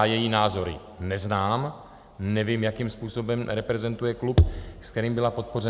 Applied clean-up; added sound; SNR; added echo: none; none; none; none.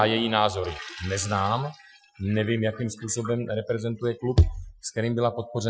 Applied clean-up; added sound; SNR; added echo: classical method Wiener filter.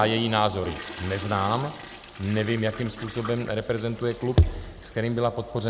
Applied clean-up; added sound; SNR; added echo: none; Toilet flush; 15 dB; none.